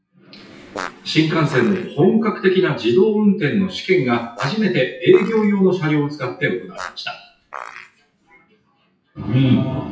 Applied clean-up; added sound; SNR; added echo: classical method WPE with log-MMSE.